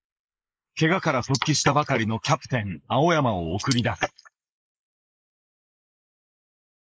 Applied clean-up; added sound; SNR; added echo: neural mask model Resemble Enhance denoiser.